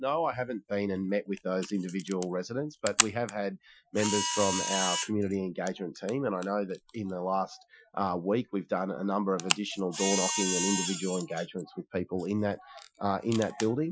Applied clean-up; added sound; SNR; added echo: classical method Wiener filter.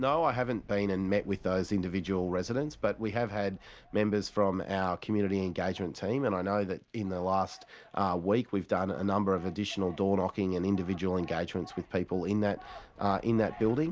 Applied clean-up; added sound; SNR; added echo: none; none; none; none.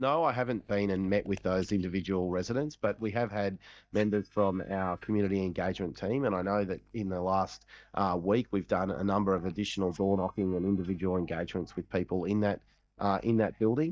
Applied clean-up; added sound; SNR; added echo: neural mask model DeepFilterNet 3.